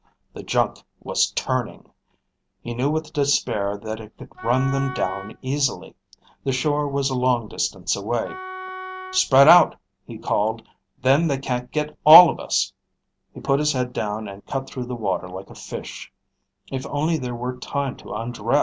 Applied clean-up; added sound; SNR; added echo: none; Wind instrument, woodwind instrument; 13 dB; none.